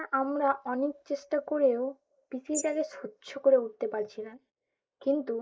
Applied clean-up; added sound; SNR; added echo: neural mask model Resemble Enhance denoiser.